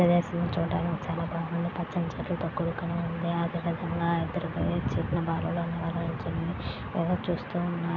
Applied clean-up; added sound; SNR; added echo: none; none; none; none.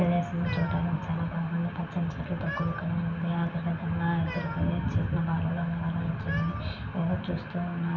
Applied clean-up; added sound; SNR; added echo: none; Cat; 16 dB; reverberation time 0.6 s.